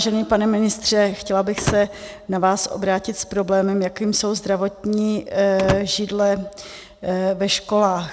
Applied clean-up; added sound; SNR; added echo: none; Slam / Wood; 10 dB; none.